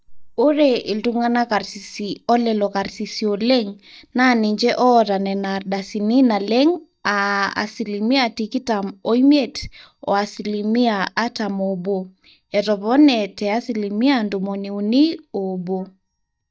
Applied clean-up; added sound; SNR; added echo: neural mask model DeepFilterNet 3.